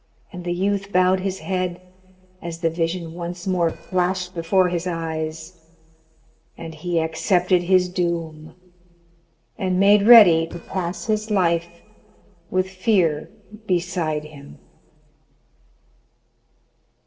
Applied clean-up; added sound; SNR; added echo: neural separator model SepFormer DNS4.